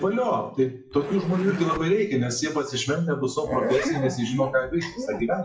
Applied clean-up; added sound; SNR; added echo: classical method WPE with log-MMSE.